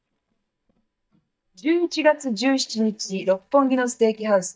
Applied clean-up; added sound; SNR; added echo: neural mask model DeepFilterNet 3.